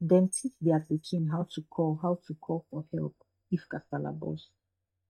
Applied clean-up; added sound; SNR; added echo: neural mask model DeepFilterNet 3.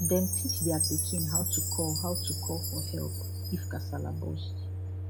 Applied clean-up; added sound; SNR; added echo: none; Chime + Microwave oven; -3 dB; none.